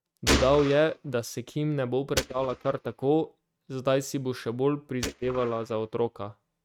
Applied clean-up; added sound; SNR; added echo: neural mask model RNNoise.